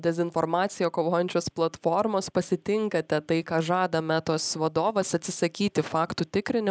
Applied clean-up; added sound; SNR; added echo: none; none; none; none.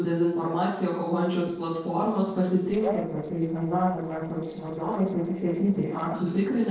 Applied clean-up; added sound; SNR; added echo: neural separator model SepFormer DNS4.